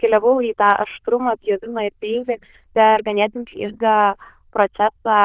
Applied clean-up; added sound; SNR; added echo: neural diffusion model UNIVERSE++.